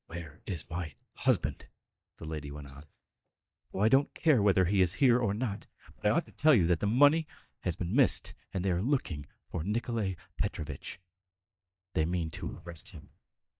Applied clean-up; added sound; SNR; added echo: neural mask model DeepFilterNet 3.